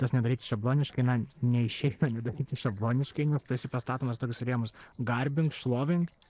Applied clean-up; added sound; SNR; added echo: neural separator model SepFormer DNS4.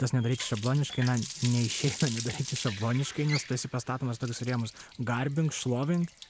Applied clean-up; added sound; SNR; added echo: none; Water tap, faucet; 12 dB; none.